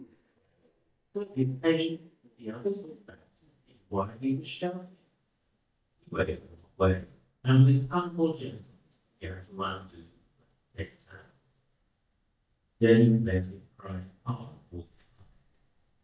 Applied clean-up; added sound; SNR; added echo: neural mask model DeepFilterNet 3.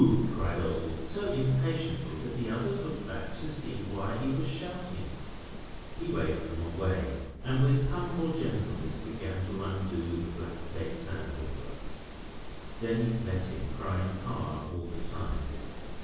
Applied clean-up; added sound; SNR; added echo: none; Insect; 4 dB; reverberation time 1.3 s.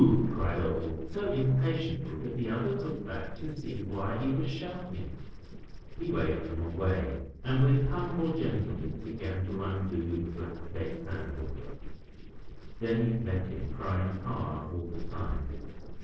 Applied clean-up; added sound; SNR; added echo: neural separator model SepFormer DNS4.